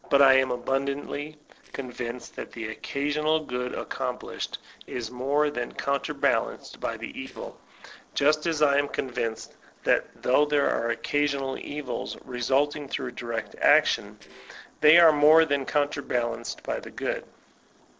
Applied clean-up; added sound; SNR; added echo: neural separator model SepFormer DNS4.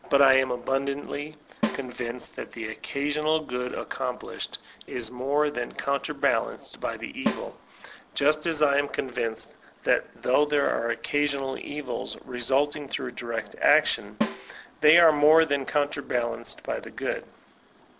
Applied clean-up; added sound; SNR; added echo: none; Snare drum; 8 dB; none.